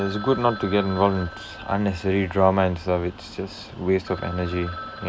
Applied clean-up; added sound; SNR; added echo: none; Telephone; 15 dB; none.